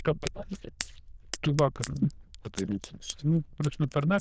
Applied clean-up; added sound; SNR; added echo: neural diffusion model UNIVERSE++.